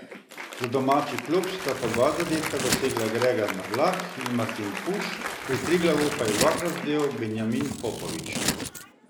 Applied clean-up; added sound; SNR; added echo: none; Scissors + Applause; 6 dB; none.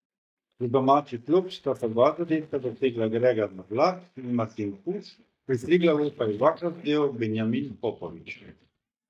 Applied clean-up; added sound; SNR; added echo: neural mask model DeepFilterNet 3.